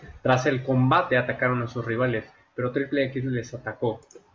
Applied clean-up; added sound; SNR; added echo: none; none; none; none.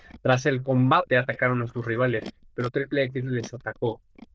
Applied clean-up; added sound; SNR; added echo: neural diffusion model UNIVERSE++.